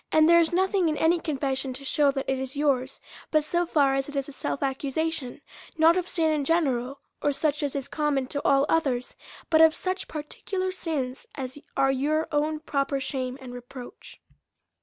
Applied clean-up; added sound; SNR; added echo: none; none; none; none.